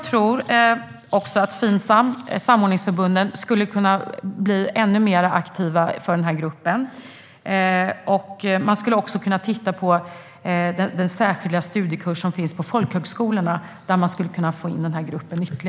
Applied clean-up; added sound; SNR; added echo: none; none; none; none.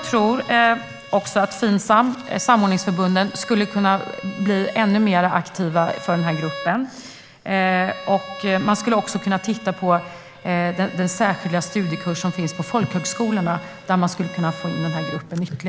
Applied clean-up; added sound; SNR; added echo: none; Bowed string instrument; 16 dB; none.